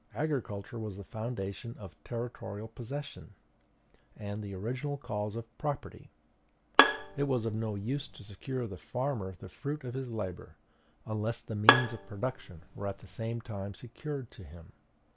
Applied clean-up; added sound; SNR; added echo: none; Bowed string instrument; -5 dB; none.